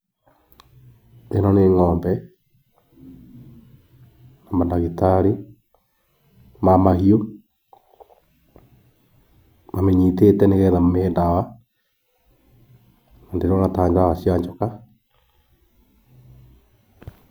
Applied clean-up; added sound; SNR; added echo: none; none; none; none.